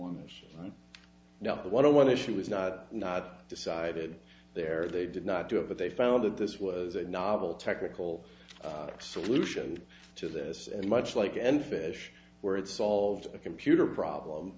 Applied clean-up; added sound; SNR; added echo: none; none; none; none.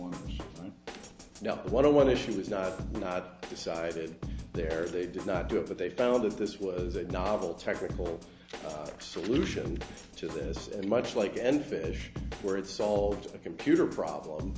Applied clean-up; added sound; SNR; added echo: none; Drum kit; 10 dB; none.